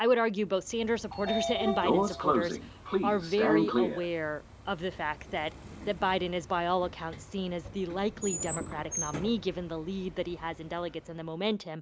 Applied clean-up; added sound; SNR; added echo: none; Sliding door / Train; 3 dB; none.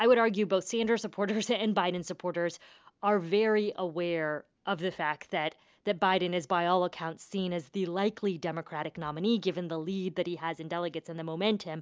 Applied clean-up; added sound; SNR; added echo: none; none; none; none.